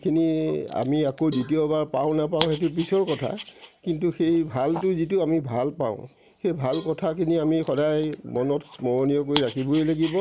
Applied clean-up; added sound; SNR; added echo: none; Cowbell + Dog; 17 dB; none.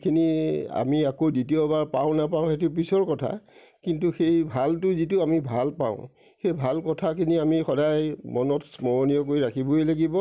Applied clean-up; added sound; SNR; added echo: none; none; none; none.